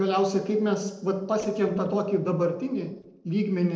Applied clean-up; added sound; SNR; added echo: neural separator model SepFormer DNS4.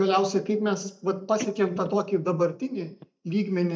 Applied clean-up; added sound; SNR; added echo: neural mask model DeepFilterNet 3.